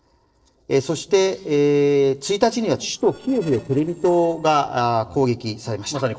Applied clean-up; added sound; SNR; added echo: neural separator model SepFormer DNS4.